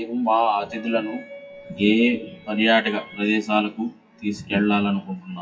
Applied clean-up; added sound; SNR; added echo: classical method WPE with log-MMSE.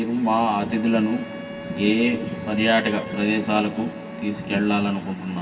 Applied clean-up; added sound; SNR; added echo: none; Wind instrument, woodwind instrument; 16 dB; reverberation time 2.2 s.